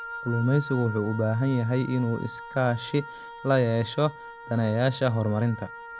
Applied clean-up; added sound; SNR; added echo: none; Wind instrument, woodwind instrument; 14 dB; none.